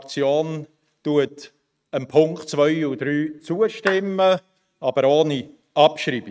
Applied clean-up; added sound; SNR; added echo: neural mask model RNNoise.